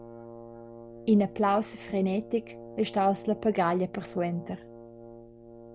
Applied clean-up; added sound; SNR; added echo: none; Brass instrument; 16 dB; none.